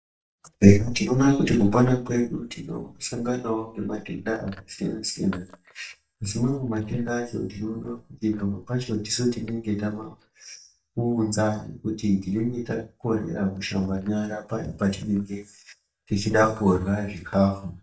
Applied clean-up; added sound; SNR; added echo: neural mask model DeepFilterNet 3.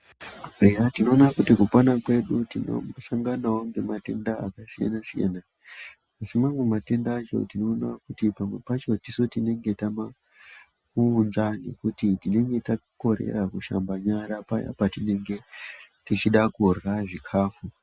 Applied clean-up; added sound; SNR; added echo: none; none; none; none.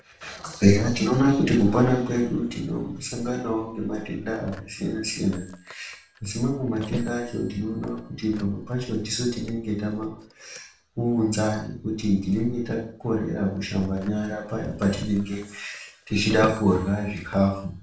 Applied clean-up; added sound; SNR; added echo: neural separator model SepFormer DNS4.